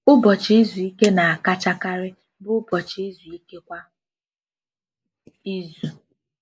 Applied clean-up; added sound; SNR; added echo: neural mask model Resemble Enhance denoiser.